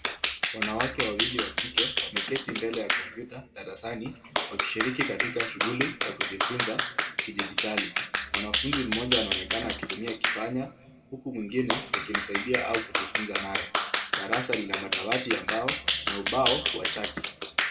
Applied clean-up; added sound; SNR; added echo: none; Clapping; -4 dB; reverberation time 1.5 s.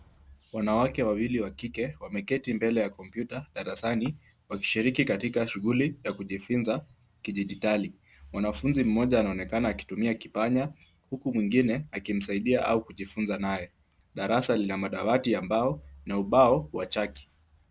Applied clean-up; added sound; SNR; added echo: none; none; none; none.